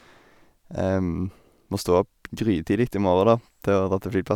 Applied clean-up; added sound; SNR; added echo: none; none; none; none.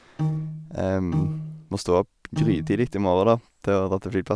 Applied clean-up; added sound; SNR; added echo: none; Piano; 4 dB; none.